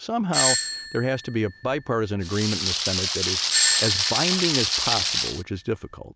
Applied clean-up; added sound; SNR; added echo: none; Doorbell + Rain; -2 dB; none.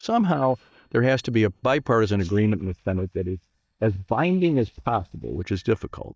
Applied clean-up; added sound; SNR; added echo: neural mask model DeepFilterNet 3.